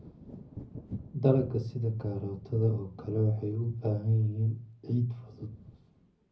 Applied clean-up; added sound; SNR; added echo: none; Thunder / Wind; 17 dB; reverberation time 0.4 s.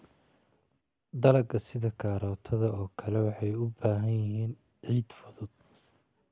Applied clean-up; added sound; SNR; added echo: none; none; none; none.